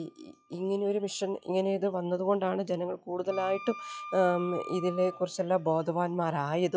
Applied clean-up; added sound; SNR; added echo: classical method log-MMSE.